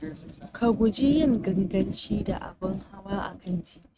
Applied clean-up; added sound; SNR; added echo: neural mask model RNNoise.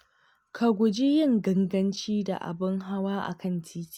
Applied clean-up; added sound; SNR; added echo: none; none; none; none.